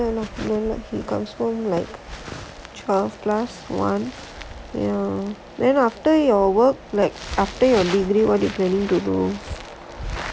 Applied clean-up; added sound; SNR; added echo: none; none; none; none.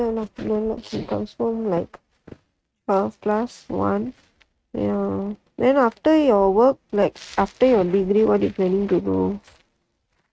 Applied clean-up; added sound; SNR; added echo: neural mask model RNNoise.